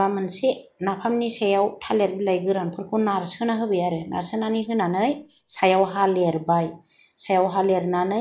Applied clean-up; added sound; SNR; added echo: neural mask model Resemble Enhance denoiser.